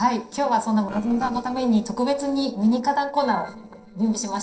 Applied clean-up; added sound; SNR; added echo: neural separator model SepFormer DNS4.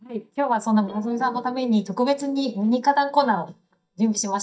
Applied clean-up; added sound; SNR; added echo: neural mask model DeepFilterNet 3.